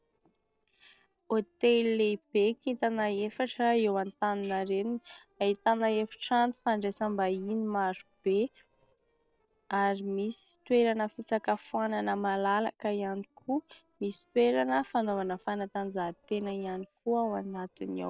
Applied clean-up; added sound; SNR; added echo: neural separator model SepFormer DNS4.